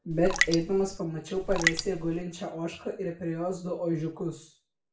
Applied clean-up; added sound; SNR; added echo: none; Raindrop; 0 dB; reverberation time 0.3 s.